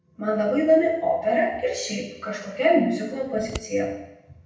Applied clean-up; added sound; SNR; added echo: none; Scissors; 16 dB; reverberation time 0.8 s.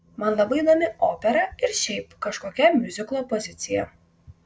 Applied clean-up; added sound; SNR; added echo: none; none; none; none.